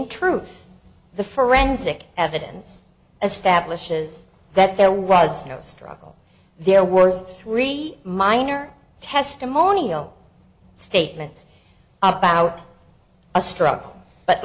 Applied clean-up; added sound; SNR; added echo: none; none; none; none.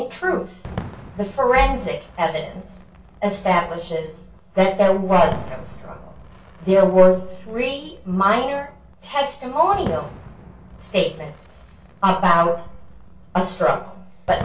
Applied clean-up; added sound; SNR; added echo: none; Fireworks; 18 dB; reverberation time 0.2 s.